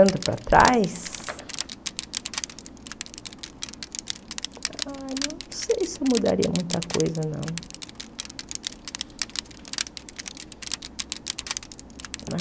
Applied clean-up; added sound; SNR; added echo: none; Crushing; 8 dB; none.